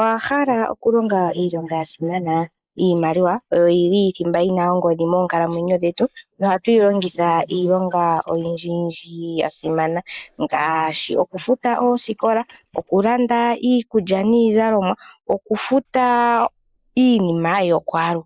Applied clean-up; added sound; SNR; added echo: neural mask model Resemble Enhance denoiser.